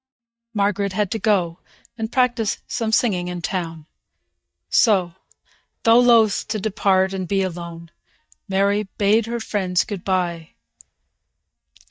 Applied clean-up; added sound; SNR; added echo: neural mask model DeepFilterNet 3.